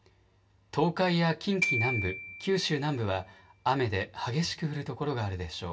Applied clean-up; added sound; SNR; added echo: none; Glockenspiel; 7 dB; reverberation time 0.2 s.